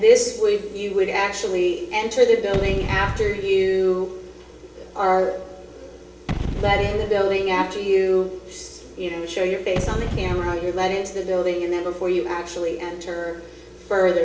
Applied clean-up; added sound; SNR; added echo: none; Gunshot, gunfire / Boom; 9 dB; reverberation time 0.7 s.